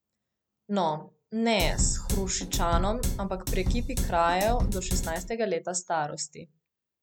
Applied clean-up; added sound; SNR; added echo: none; Drum kit; -1 dB; none.